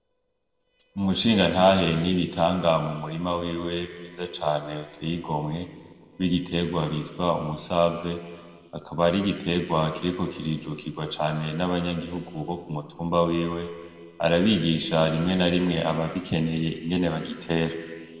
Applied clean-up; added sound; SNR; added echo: neural separator model SepFormer DNS4.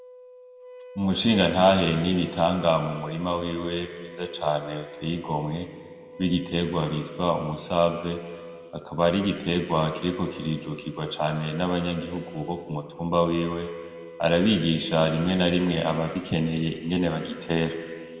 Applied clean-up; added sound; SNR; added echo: none; Wind instrument, woodwind instrument; 19 dB; reverberation time 2.1 s.